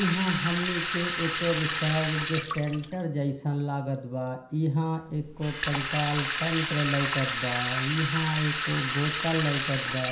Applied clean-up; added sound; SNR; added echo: none; Sink (filling or washing) / Water tap, faucet; -2 dB; reverberation time 0.5 s.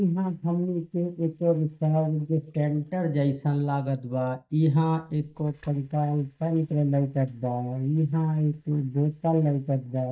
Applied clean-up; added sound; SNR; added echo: neural mask model DeepFilterNet 3.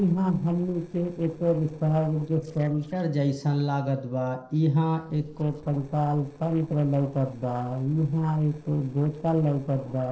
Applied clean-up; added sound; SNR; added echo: neural separator model SepFormer DNS4.